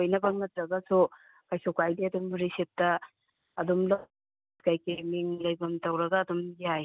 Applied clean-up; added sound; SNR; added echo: none; none; none; none.